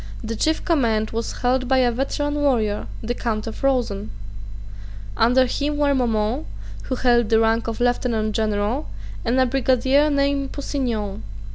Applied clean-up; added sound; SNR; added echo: none; none; none; none.